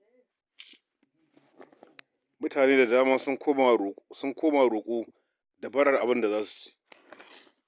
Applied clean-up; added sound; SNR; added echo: none; none; none; none.